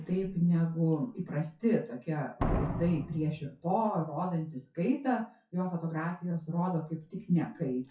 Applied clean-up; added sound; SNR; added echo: classical method WPE with log-MMSE.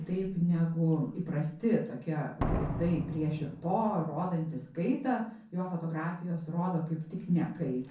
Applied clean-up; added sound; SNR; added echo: none; Slam; 11 dB; reverberation time 0.5 s.